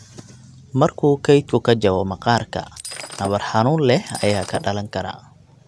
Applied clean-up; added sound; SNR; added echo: none; Shatter; 13 dB; none.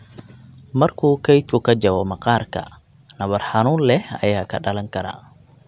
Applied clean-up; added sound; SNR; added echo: none; none; none; none.